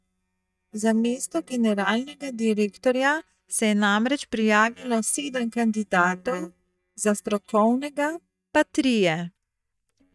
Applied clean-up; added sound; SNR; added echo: neural mask model DeepFilterNet 3.